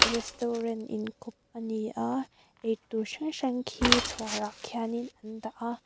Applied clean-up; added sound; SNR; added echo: none; Mechanisms / Bicycle; 2 dB; none.